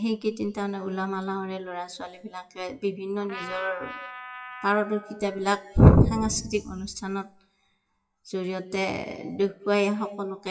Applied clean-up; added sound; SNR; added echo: classical method WPE with log-MMSE.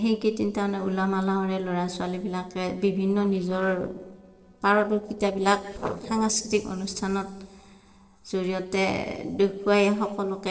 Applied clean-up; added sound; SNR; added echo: neural separator model SepFormer DNS4.